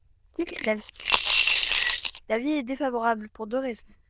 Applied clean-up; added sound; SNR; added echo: neural diffusion model UNIVERSE++.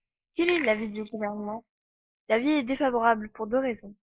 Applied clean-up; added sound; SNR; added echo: neural mask model Resemble Enhance denoiser.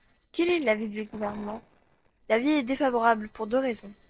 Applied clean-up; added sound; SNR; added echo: neural separator model SepFormer DNS4.